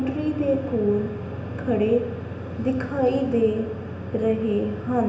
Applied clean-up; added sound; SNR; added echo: none; none; none; reverberation time 0.8 s.